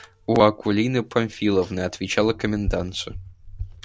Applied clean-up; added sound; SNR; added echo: none; Bicycle; 13 dB; none.